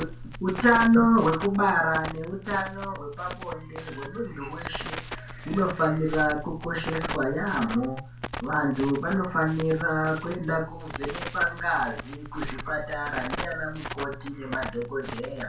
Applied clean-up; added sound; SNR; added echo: none; Crackle; 10 dB; reverberation time 0.3 s.